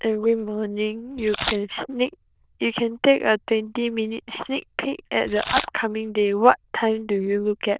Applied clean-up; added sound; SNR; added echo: neural diffusion model UNIVERSE++.